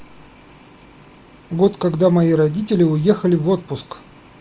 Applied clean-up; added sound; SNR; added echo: none; none; none; none.